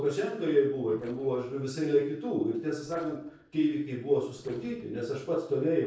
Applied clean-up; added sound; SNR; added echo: neural separator model SepFormer DNS4.